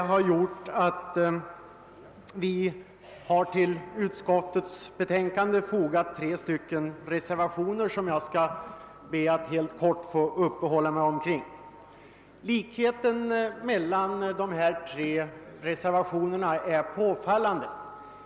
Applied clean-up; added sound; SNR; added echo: none; none; none; none.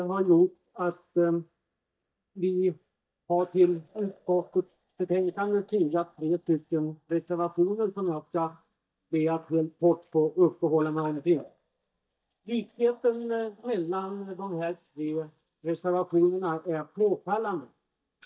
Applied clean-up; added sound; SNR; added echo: neural mask model DeepFilterNet 3.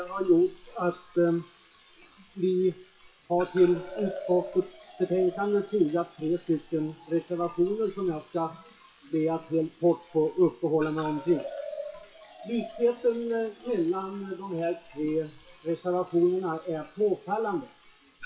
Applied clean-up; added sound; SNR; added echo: classical method WPE with log-MMSE.